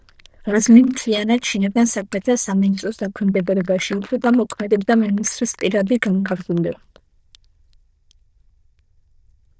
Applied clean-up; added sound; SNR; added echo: neural diffusion model UNIVERSE++.